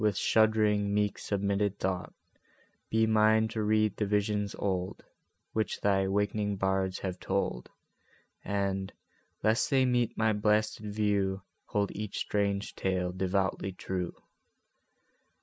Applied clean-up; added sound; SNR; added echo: none; none; none; none.